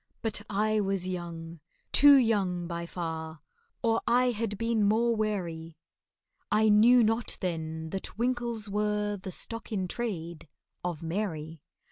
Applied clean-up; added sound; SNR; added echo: none; none; none; none.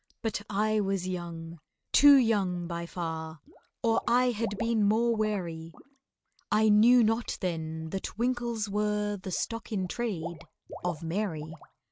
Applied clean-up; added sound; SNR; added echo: neural mask model RNNoise.